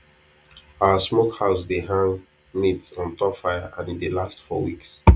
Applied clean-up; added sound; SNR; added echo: none; none; none; none.